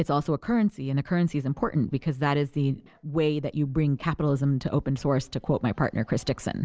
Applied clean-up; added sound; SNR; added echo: none; none; none; none.